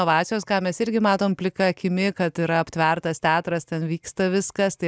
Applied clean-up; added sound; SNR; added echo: none; none; none; none.